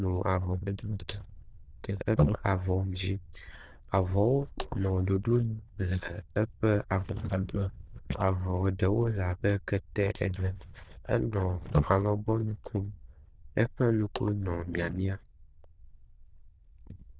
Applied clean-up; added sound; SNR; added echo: neural diffusion model UNIVERSE++.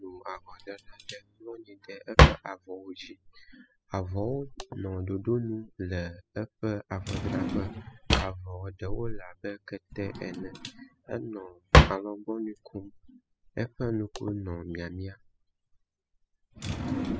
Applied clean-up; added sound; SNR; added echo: classical method spectral subtraction.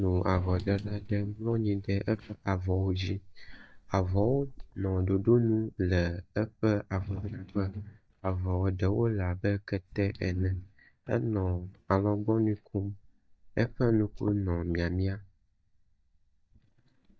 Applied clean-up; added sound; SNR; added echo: neural mask model DeepFilterNet 3.